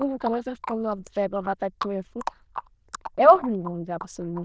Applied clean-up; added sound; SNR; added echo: neural diffusion model UNIVERSE++.